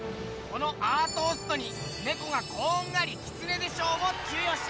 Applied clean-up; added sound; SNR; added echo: none; none; none; none.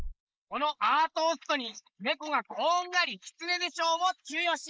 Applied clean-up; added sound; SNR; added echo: neural mask model Resemble Enhance denoiser.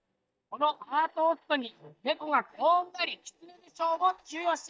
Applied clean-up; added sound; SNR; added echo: neural mask model DeepFilterNet 3.